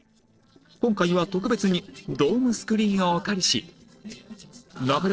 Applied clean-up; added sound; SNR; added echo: neural separator model SepFormer DNS4.